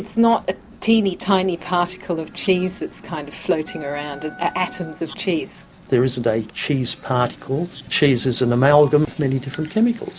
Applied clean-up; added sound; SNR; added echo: none; Wind instrument, woodwind instrument; 20 dB; none.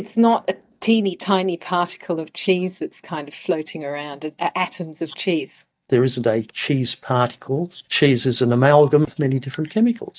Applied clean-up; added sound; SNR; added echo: neural mask model DeepFilterNet 3.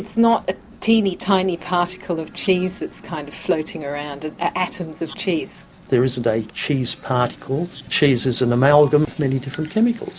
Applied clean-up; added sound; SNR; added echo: none; none; none; none.